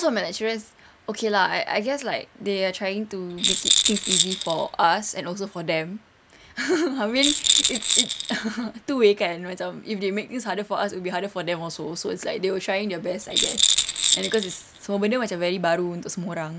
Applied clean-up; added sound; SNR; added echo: none; Rattle; -2 dB; none.